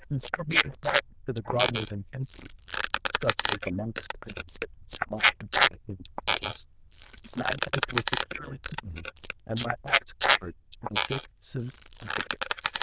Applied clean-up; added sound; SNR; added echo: neural diffusion model UNIVERSE++.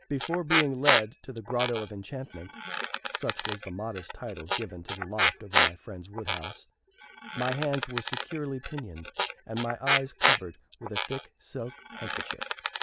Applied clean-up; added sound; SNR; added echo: none; Squeak; -3 dB; none.